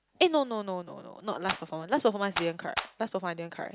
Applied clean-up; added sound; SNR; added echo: none; Clapping; 6 dB; none.